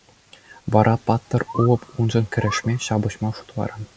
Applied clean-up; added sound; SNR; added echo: none; Bird; 15 dB; none.